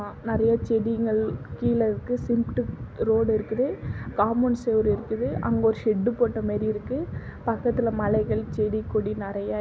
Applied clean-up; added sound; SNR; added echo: none; none; none; none.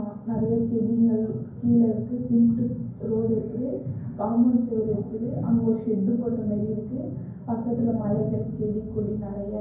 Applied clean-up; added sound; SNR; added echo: none; none; none; reverberation time 0.9 s.